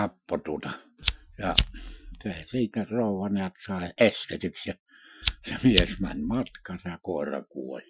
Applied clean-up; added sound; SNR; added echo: classical method Wiener filter.